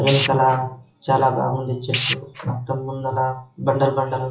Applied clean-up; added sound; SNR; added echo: classical method WPE with log-MMSE.